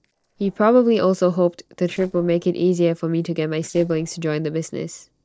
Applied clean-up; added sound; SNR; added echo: neural separator model SepFormer DNS4.